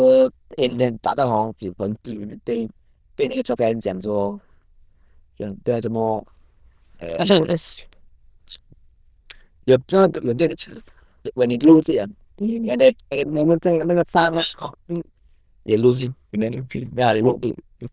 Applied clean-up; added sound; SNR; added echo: neural diffusion model UNIVERSE++.